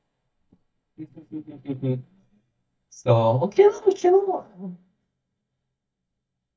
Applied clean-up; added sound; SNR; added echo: neural mask model DeepFilterNet 3.